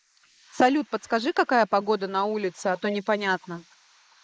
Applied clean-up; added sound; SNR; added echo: neural mask model Resemble Enhance denoiser.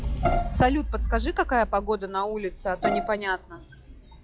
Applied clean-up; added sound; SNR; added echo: classical method log-MMSE.